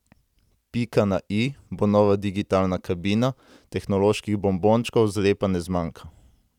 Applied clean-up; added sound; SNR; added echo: none; none; none; none.